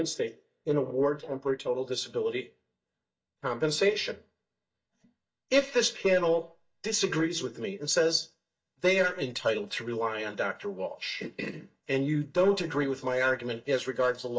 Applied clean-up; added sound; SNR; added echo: neural mask model DeepFilterNet 3.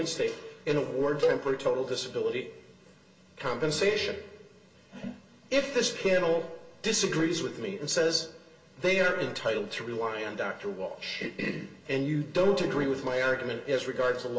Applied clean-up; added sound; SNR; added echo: none; Cowbell; 5 dB; reverberation time 0.2 s.